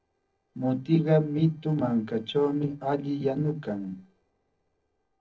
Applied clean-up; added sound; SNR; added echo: neural separator model SepFormer DNS4.